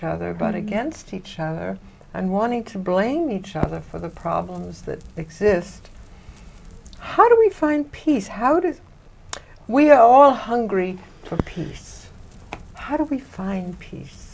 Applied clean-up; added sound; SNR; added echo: none; Crackle; 18 dB; none.